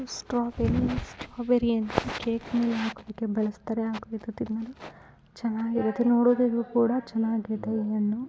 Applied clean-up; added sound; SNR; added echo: none; none; none; none.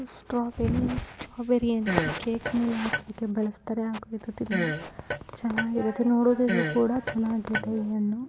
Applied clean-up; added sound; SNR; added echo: none; Fart; 5 dB; none.